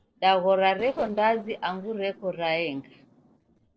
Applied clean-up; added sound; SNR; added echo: neural separator model SepFormer DNS4.